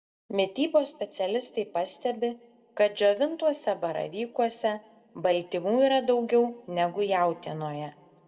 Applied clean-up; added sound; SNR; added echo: none; none; none; reverberation time 1.6 s.